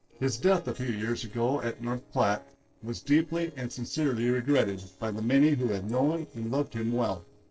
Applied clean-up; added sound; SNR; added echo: neural separator model SepFormer DNS4.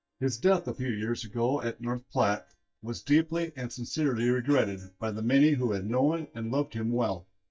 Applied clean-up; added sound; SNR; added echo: neural mask model DeepFilterNet 3.